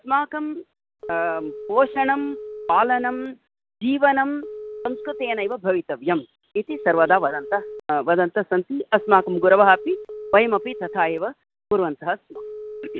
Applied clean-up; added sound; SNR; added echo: none; Telephone; 15 dB; none.